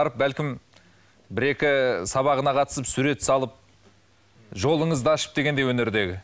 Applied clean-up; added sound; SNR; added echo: none; none; none; none.